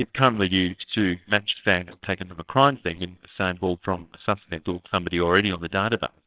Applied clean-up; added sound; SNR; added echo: neural separator model SepFormer WHAMR!.